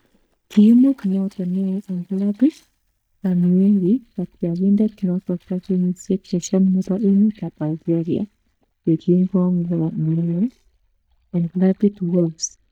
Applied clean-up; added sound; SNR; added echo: neural mask model DeepFilterNet 3.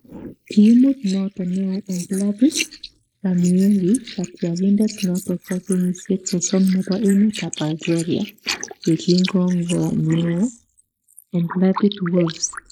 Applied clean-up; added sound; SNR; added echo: neural mask model Resemble Enhance denoiser.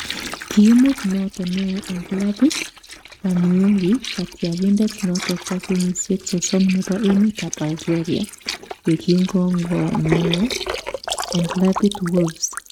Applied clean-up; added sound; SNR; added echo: neural mask model RNNoise.